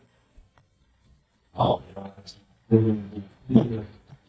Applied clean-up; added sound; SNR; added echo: neural mask model DeepFilterNet 3.